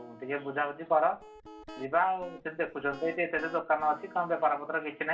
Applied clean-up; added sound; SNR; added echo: none; Guitar; 20 dB; reverberation time 0.2 s.